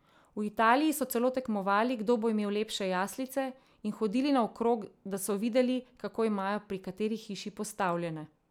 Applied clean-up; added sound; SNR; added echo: none; none; none; none.